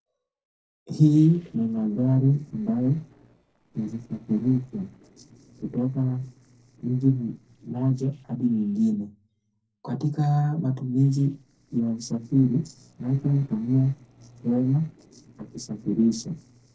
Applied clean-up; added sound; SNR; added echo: neural separator model SepFormer DNS4.